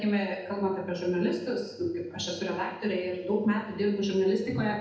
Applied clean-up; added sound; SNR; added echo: none; none; none; reverberation time 0.8 s.